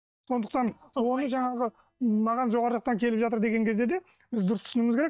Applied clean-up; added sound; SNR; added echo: neural mask model DeepFilterNet 3.